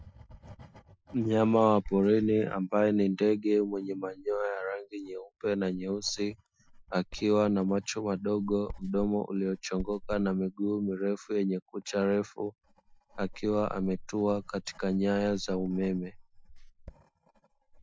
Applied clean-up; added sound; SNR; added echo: classical method Wiener filter.